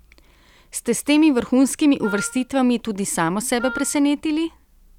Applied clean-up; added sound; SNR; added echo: none; Wind instrument, woodwind instrument; 13 dB; none.